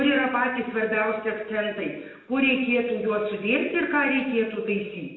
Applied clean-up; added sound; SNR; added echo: none; none; none; reverberation time 0.9 s.